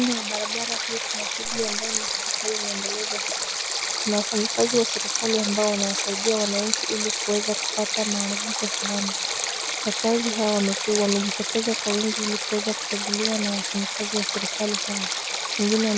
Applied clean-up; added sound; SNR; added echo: none; Stream; 0 dB; none.